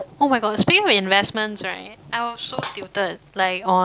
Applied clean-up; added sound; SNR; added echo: none; none; none; none.